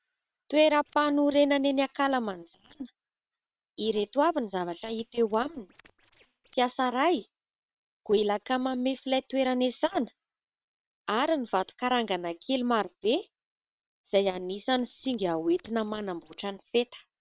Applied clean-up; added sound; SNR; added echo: neural separator model SepFormer WHAM!.